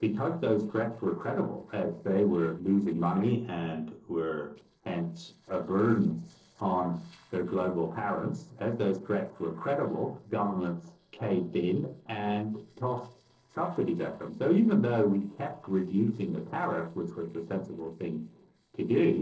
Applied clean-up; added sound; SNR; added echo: neural separator model SepFormer DNS4.